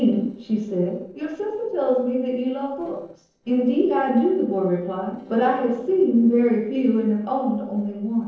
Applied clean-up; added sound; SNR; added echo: neural separator model SepFormer DNS4.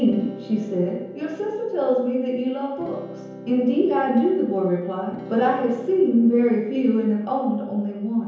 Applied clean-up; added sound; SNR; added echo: none; Electric guitar / Strum; 18 dB; reverberation time 0.9 s.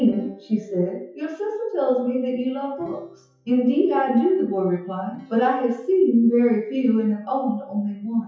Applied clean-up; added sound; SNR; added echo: classical method WPE with log-MMSE.